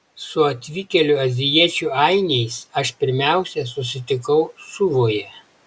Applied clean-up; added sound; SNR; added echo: none; none; none; none.